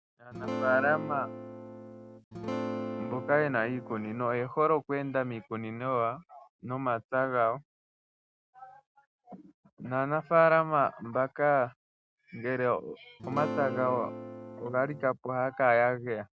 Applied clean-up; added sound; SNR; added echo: none; Acoustic guitar / Strum; 7 dB; none.